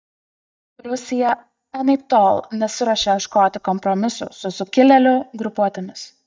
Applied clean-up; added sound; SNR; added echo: neural mask model DeepFilterNet 3.